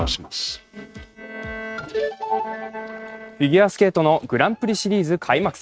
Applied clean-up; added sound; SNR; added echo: neural mask model RNNoise.